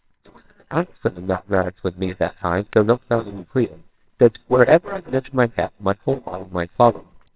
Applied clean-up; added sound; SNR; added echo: neural separator model SepFormer WHAMR!.